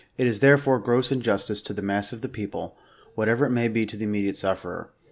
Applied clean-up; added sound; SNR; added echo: none; none; none; none.